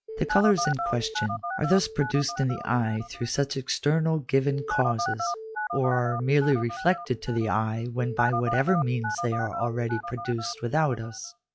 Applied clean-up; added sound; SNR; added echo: classical method log-MMSE.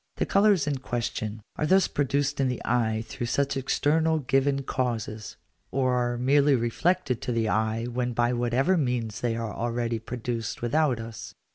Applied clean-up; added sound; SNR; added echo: none; none; none; none.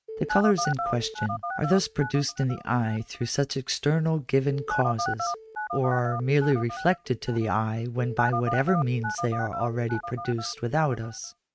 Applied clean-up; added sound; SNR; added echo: neural mask model RNNoise.